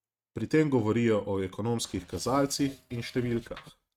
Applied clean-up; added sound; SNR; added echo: neural mask model RNNoise.